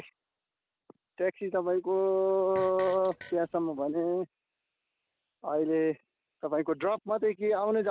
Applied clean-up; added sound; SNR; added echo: none; Fart; 19 dB; none.